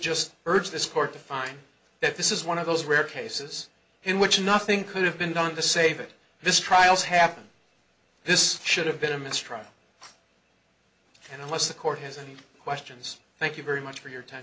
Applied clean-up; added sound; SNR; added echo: none; none; none; none.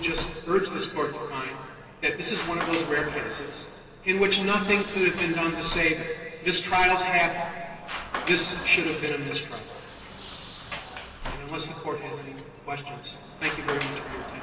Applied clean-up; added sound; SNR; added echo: none; Sliding door; 11 dB; reverberation time 2.5 s.